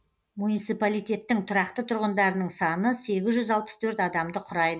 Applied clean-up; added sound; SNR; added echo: none; none; none; none.